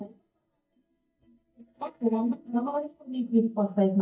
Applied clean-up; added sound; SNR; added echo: neural mask model DeepFilterNet 3.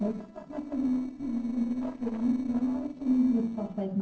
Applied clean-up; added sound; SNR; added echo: neural separator model SepFormer DNS4.